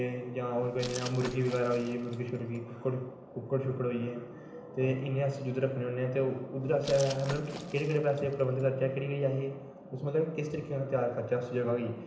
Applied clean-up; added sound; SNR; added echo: none; Glass; 15 dB; reverberation time 0.8 s.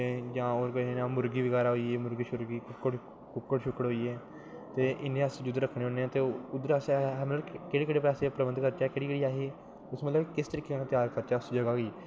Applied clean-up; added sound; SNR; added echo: none; none; none; none.